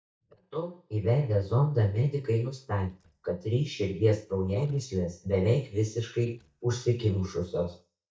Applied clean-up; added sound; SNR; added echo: neural mask model DeepFilterNet 3.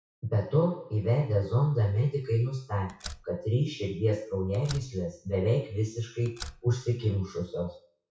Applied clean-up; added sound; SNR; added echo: classical method WPE with log-MMSE.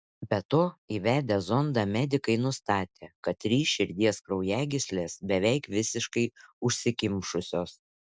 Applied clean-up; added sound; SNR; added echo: none; none; none; none.